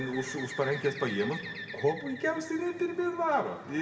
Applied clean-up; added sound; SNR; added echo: none; Bird; 12 dB; reverberation time 1.5 s.